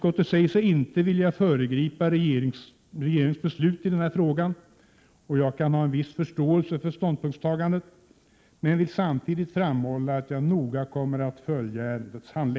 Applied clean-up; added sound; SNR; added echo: none; none; none; none.